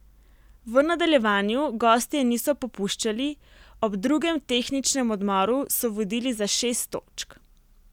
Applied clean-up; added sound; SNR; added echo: none; none; none; none.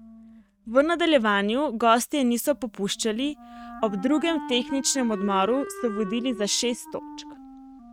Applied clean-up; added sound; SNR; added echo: neural mask model RNNoise.